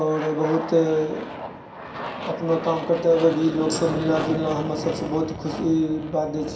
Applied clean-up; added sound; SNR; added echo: none; Aircraft; 9 dB; reverberation time 0.5 s.